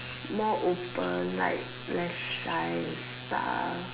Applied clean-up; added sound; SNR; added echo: none; none; none; none.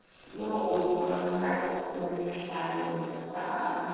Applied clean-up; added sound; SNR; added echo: neural separator model SepFormer DNS4.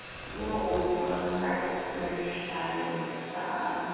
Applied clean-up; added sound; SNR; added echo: none; Zipper (clothing); 13 dB; reverberation time 2.2 s.